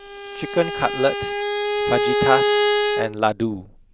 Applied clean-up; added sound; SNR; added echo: none; Bowed string instrument; -2 dB; none.